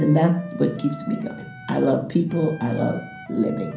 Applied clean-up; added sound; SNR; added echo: none; Wind instrument, woodwind instrument; 18 dB; reverberation time 0.6 s.